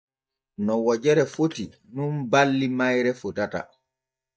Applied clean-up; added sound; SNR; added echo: neural mask model DeepFilterNet 3.